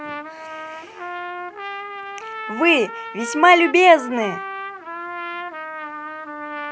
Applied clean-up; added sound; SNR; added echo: none; Trumpet; 10 dB; none.